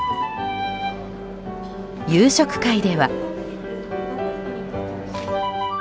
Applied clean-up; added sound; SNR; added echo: none; none; none; none.